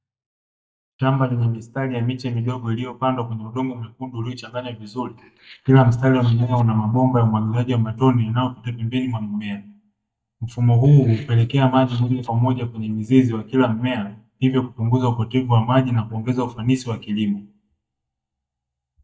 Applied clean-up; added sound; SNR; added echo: neural mask model DeepFilterNet 3.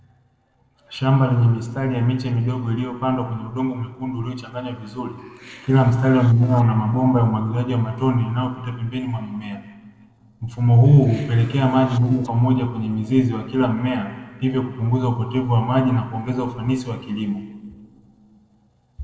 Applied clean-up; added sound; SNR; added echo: neural separator model SepFormer DNS4.